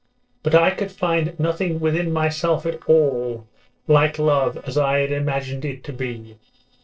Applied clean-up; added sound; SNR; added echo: neural separator model SepFormer DNS4.